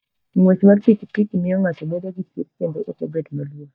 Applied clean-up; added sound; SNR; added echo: neural mask model DeepFilterNet 3.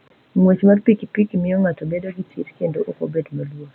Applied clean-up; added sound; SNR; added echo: none; none; none; none.